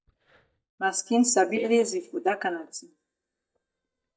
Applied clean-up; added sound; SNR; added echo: neural mask model DeepFilterNet 3.